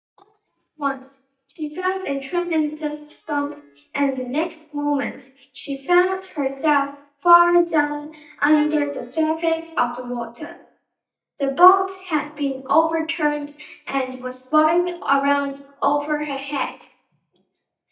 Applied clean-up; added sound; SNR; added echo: neural mask model DeepFilterNet 3.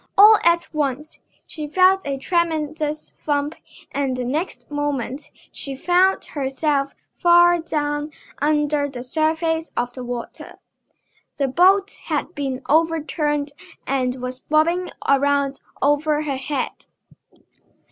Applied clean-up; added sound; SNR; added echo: none; none; none; none.